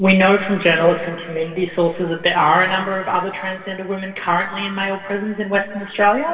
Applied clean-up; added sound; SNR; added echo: none; none; none; reverberation time 2.3 s.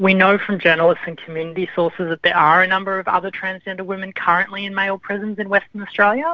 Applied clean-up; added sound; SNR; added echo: none; none; none; none.